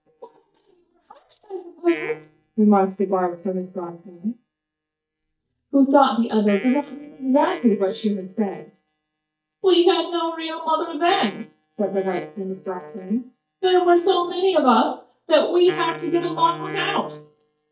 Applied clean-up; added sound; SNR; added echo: neural mask model DeepFilterNet 3.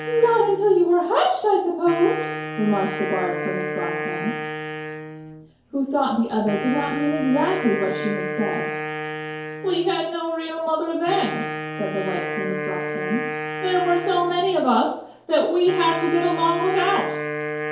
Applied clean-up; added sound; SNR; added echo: none; Wind instrument, woodwind instrument; 7 dB; reverberation time 2.4 s.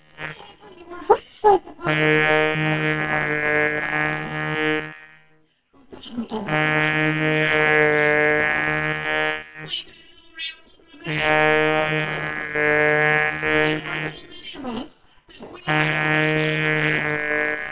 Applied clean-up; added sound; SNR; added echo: neural separator model SepFormer WHAMR!.